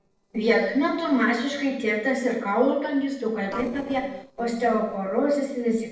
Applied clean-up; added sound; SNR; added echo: neural separator model SepFormer DNS4.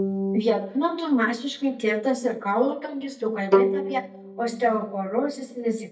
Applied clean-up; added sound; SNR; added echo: neural mask model DeepFilterNet 3.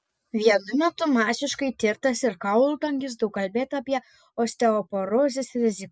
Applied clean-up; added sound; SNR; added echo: none; none; none; none.